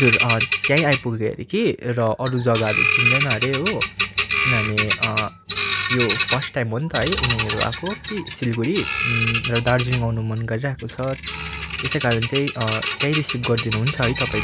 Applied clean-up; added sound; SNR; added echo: none; Bird vocalization, bird call, bird song; 2 dB; none.